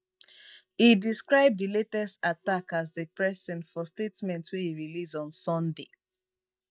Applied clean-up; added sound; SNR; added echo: neural mask model DeepFilterNet 3.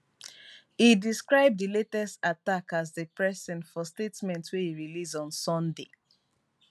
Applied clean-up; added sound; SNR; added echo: none; none; none; none.